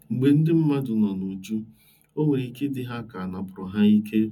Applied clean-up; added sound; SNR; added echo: none; none; none; reverberation time 0.4 s.